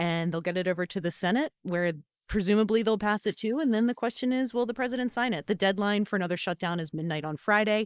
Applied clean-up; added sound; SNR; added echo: neural mask model Resemble Enhance denoiser.